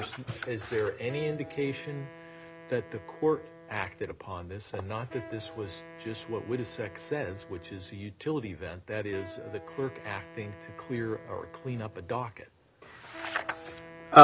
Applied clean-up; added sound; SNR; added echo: none; Wind instrument, woodwind instrument; 20 dB; none.